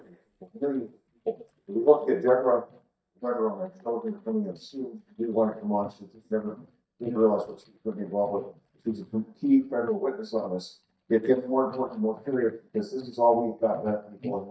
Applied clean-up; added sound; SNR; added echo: neural mask model DeepFilterNet 3.